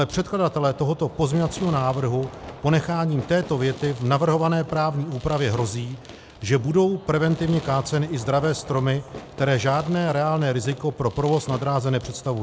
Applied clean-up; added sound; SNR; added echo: none; Fireworks; 18 dB; none.